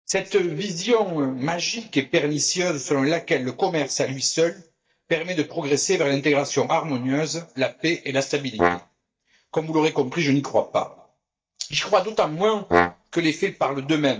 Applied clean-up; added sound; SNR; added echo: neural mask model DeepFilterNet 3.